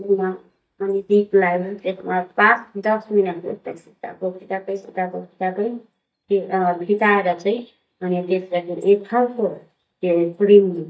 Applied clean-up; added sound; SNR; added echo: neural mask model DeepFilterNet 3.